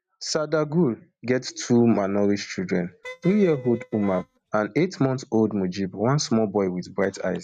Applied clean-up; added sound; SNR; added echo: neural mask model RNNoise.